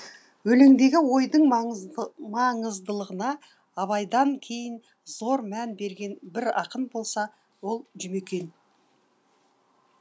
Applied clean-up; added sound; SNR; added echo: none; none; none; none.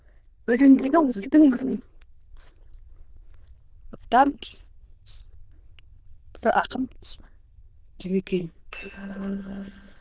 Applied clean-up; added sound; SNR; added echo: neural diffusion model UNIVERSE++.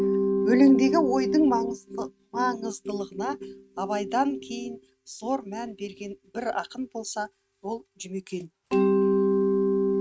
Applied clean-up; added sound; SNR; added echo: neural mask model RNNoise.